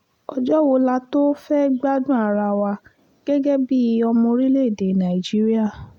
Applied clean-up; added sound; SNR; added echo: none; none; none; none.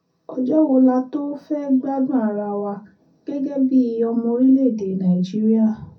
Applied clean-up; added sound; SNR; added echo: none; none; none; reverberation time 0.3 s.